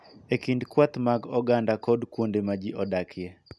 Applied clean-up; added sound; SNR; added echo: none; none; none; none.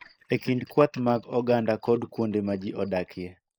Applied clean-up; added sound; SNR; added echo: neural mask model Resemble Enhance denoiser.